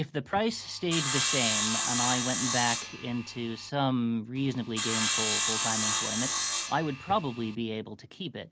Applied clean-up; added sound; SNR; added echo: none; Sawing; -1 dB; none.